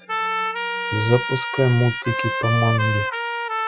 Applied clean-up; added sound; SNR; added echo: classical method Wiener filter.